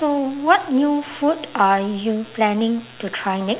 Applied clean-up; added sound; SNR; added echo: none; none; none; none.